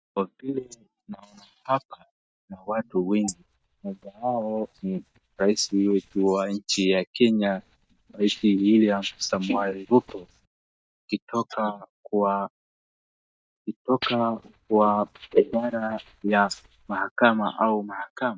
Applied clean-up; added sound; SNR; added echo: neural mask model DeepFilterNet 3.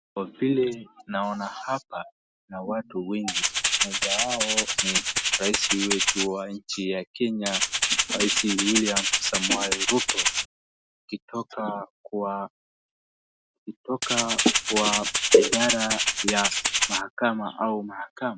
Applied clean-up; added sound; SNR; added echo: none; Rattle (instrument); -3 dB; none.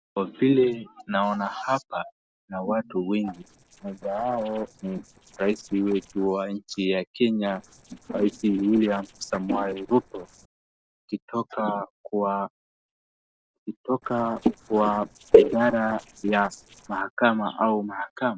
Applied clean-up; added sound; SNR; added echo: neural separator model SepFormer DNS4.